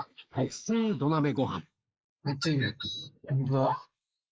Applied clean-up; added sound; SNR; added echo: neural mask model Resemble Enhance denoiser.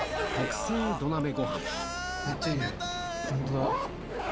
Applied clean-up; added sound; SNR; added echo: none; Zipper (clothing); 6 dB; none.